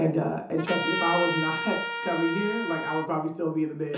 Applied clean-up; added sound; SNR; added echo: none; Trumpet; 4 dB; reverberation time 0.6 s.